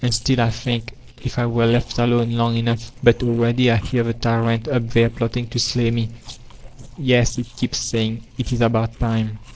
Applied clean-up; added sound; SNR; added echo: neural separator model SepFormer DNS4.